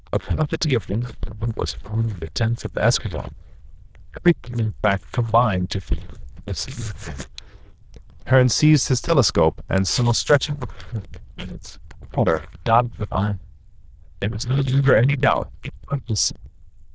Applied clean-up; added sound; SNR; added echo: neural diffusion model UNIVERSE++.